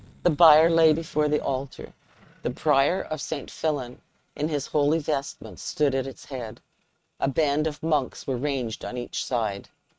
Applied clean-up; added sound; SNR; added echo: neural mask model RNNoise.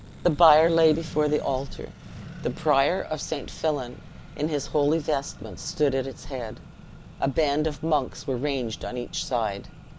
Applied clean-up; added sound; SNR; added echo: none; Accelerating, revving, vroom; 17 dB; none.